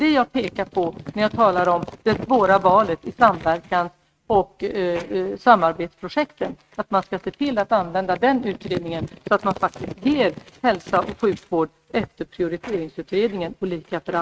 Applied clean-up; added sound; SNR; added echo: neural mask model RNNoise.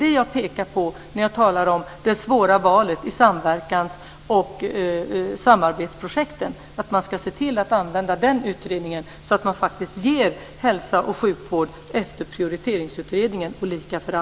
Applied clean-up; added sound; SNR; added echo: none; none; none; none.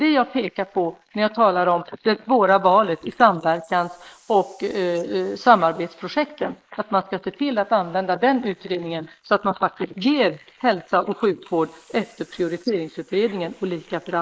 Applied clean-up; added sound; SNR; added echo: neural mask model Resemble Enhance denoiser.